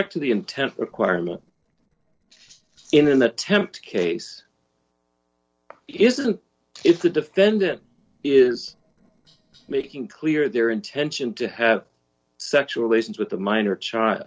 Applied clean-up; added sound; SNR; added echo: neural separator model SepFormer DNS4.